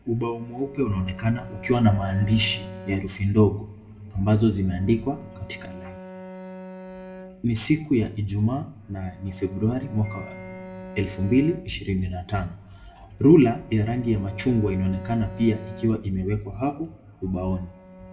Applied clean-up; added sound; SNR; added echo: none; Bowed string instrument; 18 dB; reverberation time 0.8 s.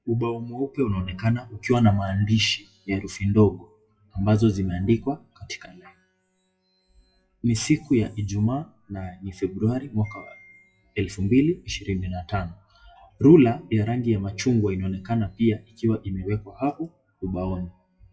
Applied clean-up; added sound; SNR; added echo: classical method WPE with log-MMSE.